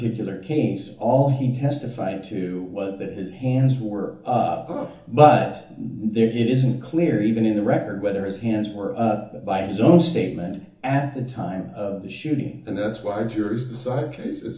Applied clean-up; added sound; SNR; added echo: none; none; none; reverberation time 0.7 s.